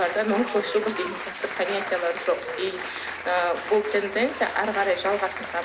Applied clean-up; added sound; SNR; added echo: none; Applause; 8 dB; none.